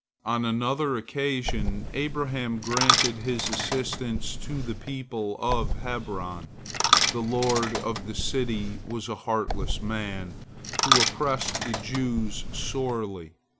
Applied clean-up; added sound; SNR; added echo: none; Coin (dropping); -1 dB; none.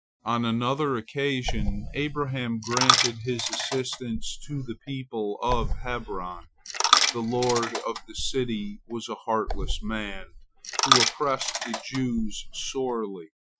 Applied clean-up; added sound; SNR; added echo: classical method Wiener filter.